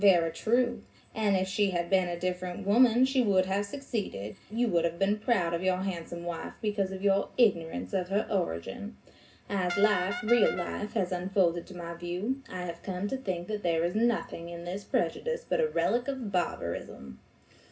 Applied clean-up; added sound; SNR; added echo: none; Brass instrument; 8 dB; reverberation time 0.4 s.